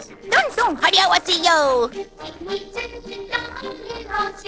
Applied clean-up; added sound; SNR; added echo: neural separator model SepFormer DNS4.